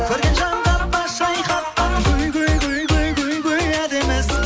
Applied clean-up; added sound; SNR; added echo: none; none; none; none.